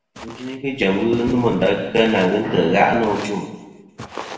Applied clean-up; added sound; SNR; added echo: none; Walk, footsteps; 17 dB; reverberation time 1.1 s.